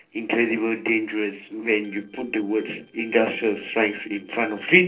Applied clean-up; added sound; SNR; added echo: neural separator model SepFormer DNS4.